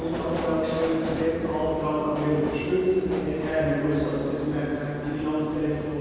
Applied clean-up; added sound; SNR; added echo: none; Subway, metro, underground; 8 dB; reverberation time 2.0 s.